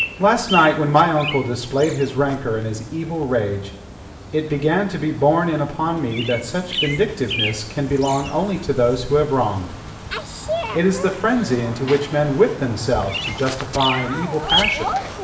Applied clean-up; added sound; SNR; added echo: none; Bird vocalization, bird call, bird song; 8 dB; reverberation time 1.4 s.